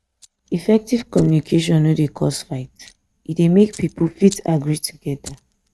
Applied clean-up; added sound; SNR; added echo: neural mask model RNNoise.